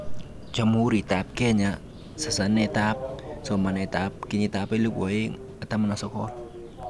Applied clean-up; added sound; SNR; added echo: none; Subway, metro, underground; 12 dB; none.